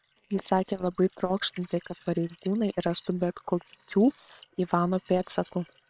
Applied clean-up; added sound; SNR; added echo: neural separator model SepFormer WHAM!.